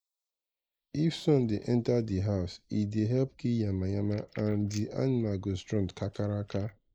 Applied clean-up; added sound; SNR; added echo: neural mask model Resemble Enhance denoiser.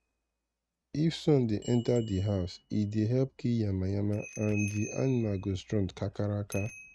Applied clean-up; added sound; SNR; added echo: neural mask model RNNoise.